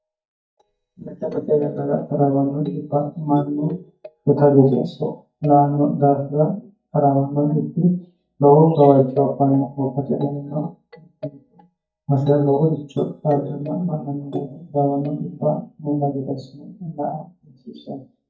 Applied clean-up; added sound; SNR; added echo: neural mask model DeepFilterNet 3.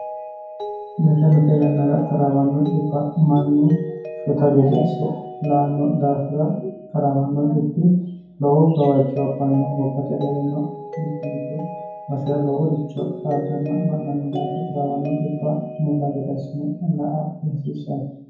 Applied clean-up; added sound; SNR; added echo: none; Mallet percussion; 13 dB; reverberation time 0.9 s.